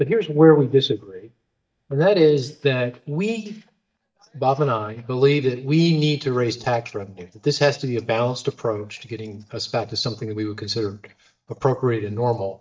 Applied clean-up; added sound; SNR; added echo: neural mask model DeepFilterNet 3.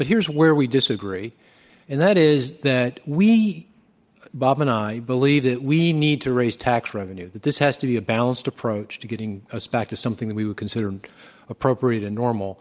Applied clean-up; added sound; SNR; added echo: none; none; none; none.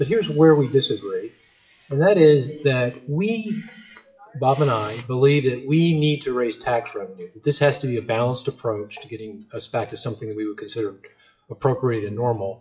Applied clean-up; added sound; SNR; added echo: classical method WPE with log-MMSE.